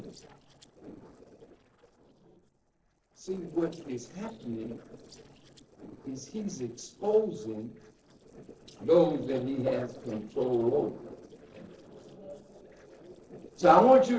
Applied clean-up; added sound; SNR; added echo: neural separator model SepFormer DNS4.